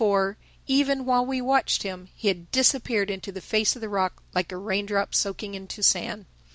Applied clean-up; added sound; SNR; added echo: none; none; none; none.